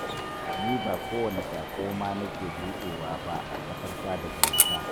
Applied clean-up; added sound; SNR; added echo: none; Walk, footsteps / Subway, metro, underground; -4 dB; none.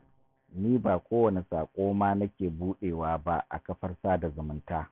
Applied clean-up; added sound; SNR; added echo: none; none; none; none.